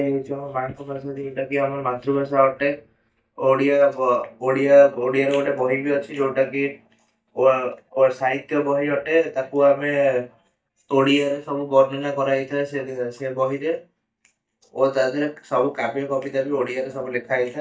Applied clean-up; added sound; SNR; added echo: neural mask model DeepFilterNet 3.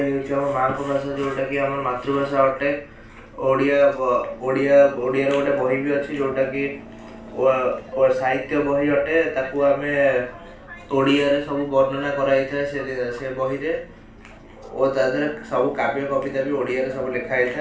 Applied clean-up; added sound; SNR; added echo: none; Subway, metro, underground; 18 dB; reverberation time 0.3 s.